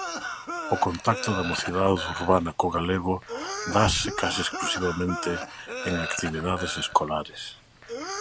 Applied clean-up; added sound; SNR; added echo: none; Cough; 7 dB; none.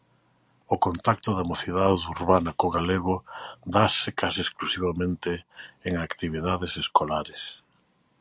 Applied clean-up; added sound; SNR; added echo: none; none; none; none.